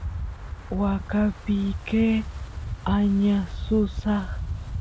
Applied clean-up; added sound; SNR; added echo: none; Wind; 7 dB; none.